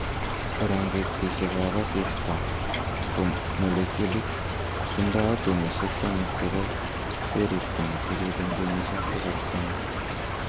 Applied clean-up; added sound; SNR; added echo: none; Stream / Trickle, dribble; -1 dB; none.